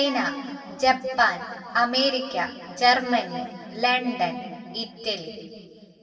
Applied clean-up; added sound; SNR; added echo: none; none; none; reverberation time 2.5 s.